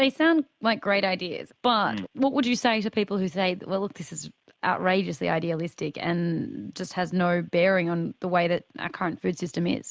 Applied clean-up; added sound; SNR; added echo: none; none; none; none.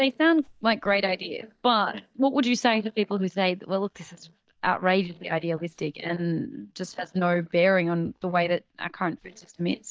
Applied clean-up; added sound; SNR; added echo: neural mask model DeepFilterNet 3.